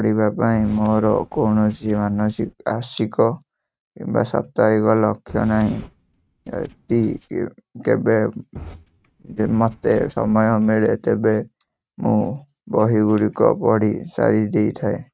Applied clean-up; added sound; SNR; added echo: neural mask model RNNoise.